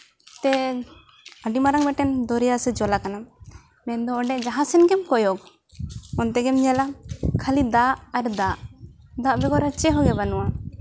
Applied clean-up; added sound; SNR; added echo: none; none; none; none.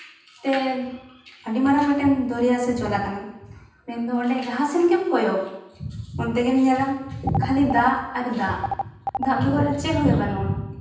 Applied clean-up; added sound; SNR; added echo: none; Telephone; 9 dB; reverberation time 0.9 s.